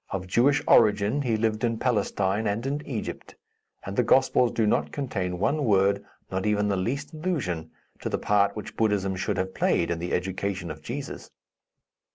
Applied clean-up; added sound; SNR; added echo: none; none; none; none.